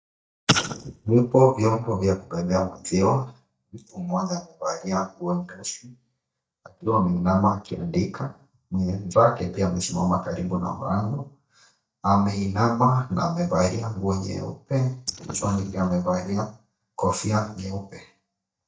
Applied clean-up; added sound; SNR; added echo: neural mask model DeepFilterNet 3.